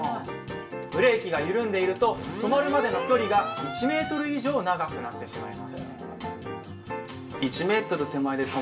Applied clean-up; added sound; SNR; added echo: none; none; none; reverberation time 0.2 s.